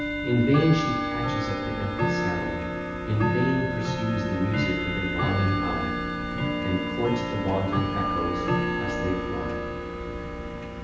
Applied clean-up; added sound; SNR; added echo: none; Tick-tock / Bell; 0 dB; reverberation time 0.9 s.